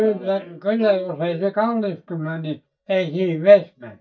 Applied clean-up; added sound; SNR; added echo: neural mask model DeepFilterNet 3.